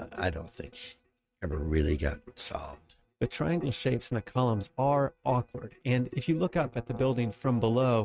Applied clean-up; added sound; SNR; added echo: neural mask model RNNoise.